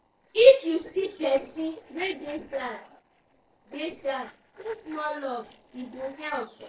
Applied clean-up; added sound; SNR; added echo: neural separator model SepFormer DNS4.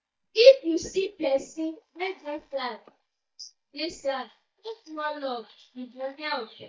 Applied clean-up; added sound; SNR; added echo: neural mask model DeepFilterNet 3.